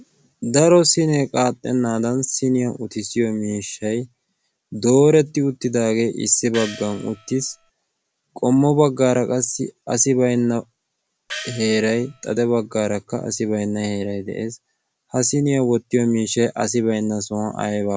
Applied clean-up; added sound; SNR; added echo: none; Gong; 16 dB; none.